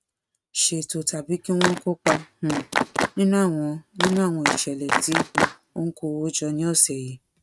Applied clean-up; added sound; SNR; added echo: neural mask model RNNoise.